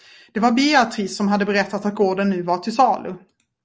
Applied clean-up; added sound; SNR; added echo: none; none; none; none.